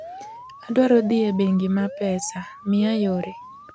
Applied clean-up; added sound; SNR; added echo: none; Alarm; 16 dB; none.